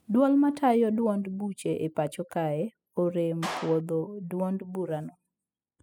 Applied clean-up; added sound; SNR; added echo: classical method spectral subtraction.